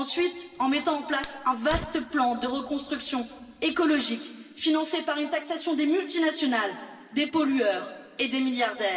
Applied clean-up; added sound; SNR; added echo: none; Fire; 16 dB; reverberation time 2.1 s.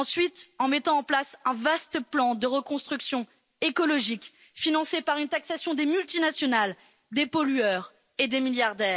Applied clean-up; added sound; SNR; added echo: none; none; none; none.